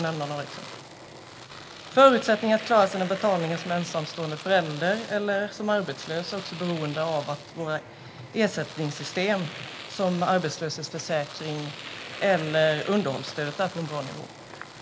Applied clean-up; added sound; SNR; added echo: none; Domestic sounds, home sounds; 14 dB; none.